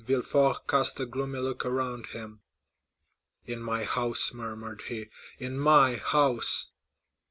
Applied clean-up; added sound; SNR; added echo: none; none; none; none.